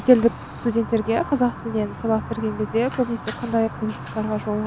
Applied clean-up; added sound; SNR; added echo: none; Fire; 12 dB; none.